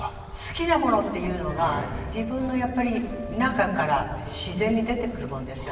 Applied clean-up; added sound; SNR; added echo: none; Wind; 14 dB; reverberation time 1.3 s.